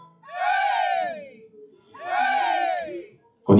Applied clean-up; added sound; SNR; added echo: classical method WPE with log-MMSE.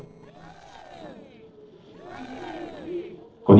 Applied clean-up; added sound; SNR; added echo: neural separator model SepFormer DNS4.